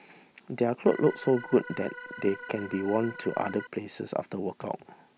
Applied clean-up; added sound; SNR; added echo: none; Organ; 13 dB; none.